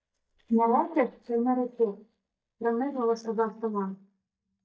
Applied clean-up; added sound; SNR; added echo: neural mask model DeepFilterNet 3.